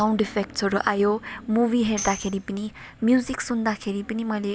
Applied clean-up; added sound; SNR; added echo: none; Tambourine; 14 dB; none.